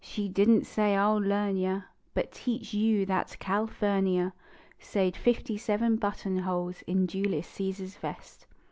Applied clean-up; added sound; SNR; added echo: none; none; none; none.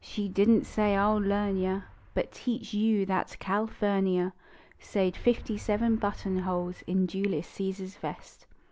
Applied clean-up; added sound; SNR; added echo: none; Motor vehicle (road); 19 dB; none.